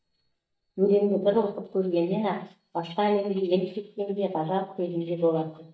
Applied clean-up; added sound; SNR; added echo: neural mask model DeepFilterNet 3.